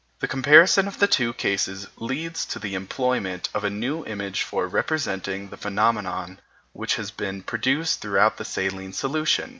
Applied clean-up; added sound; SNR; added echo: none; none; none; none.